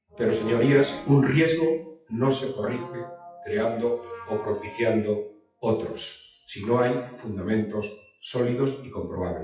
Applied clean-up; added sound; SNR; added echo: classical method WPE with log-MMSE.